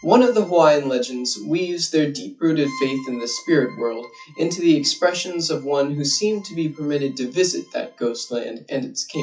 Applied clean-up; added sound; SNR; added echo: classical method WPE with log-MMSE.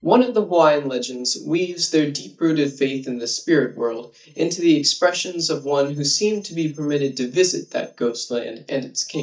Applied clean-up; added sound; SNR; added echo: neural mask model DeepFilterNet 3.